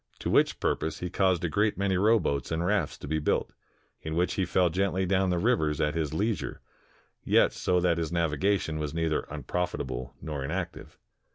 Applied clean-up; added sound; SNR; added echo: none; none; none; none.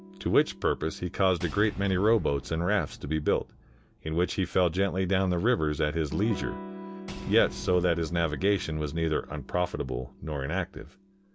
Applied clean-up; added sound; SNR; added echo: none; Electric guitar / Strum + Shatter / Boom; 16 dB; none.